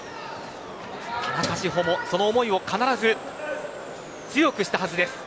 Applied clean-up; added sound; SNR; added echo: none; Sawing + Keys jangling; 16 dB; none.